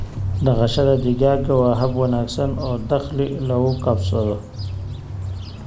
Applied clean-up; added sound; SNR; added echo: none; Cricket / Bird; 13 dB; none.